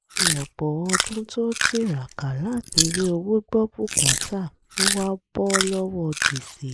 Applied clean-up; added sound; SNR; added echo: neural mask model Resemble Enhance denoiser.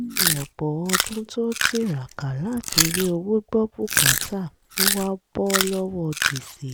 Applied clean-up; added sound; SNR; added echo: none; Chewing, mastication; 0 dB; none.